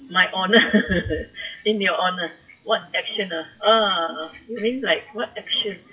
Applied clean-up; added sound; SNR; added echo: classical method WPE with log-MMSE.